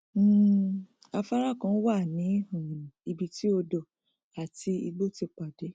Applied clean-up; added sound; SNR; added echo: none; none; none; none.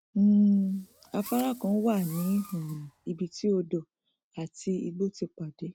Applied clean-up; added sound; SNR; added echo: none; Fireworks; 20 dB; none.